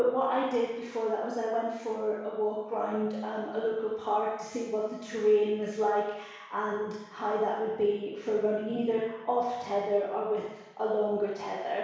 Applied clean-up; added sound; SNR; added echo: none; none; none; reverberation time 1.1 s.